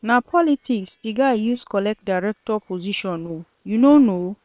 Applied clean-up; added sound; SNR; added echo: neural separator model SepFormer WHAM!.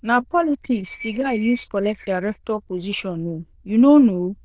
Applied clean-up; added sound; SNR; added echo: neural diffusion model UNIVERSE++.